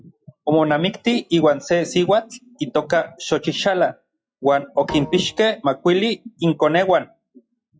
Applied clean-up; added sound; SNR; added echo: classical method log-MMSE.